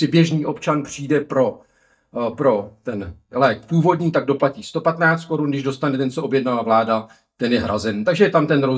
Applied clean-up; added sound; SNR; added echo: neural mask model DeepFilterNet 3.